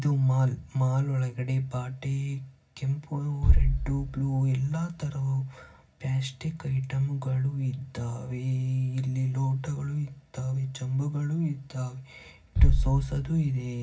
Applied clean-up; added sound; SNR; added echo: none; Bass drum; 3 dB; reverberation time 0.4 s.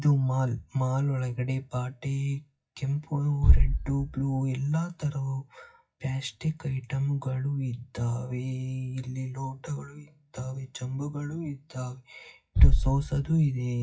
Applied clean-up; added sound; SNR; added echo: classical method WPE with log-MMSE.